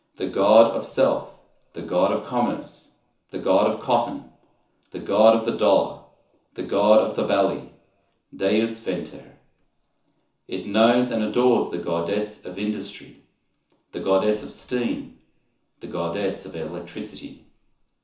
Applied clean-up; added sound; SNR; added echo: none; none; none; reverberation time 0.9 s.